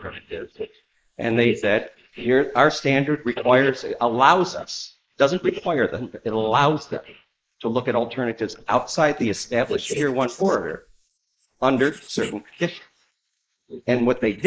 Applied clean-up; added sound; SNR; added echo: neural mask model Resemble Enhance denoiser.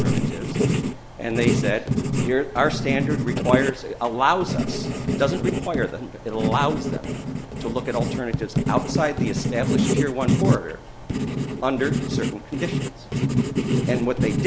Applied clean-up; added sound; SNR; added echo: none; Writing; -2 dB; none.